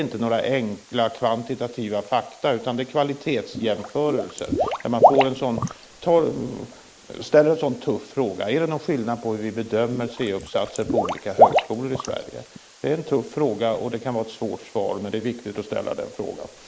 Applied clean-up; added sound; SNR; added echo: neural mask model Resemble Enhance denoiser.